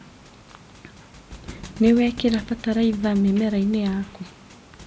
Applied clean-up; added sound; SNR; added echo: none; Thump, thud + Wind; 18 dB; none.